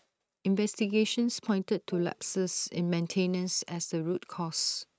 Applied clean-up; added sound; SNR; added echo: neural mask model RNNoise.